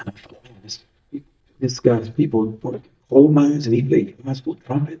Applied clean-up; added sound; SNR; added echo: neural mask model DeepFilterNet 3.